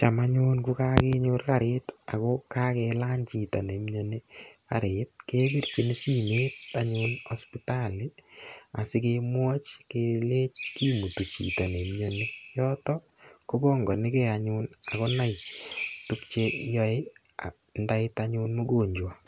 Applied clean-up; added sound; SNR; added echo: none; Chirp, tweet; 10 dB; none.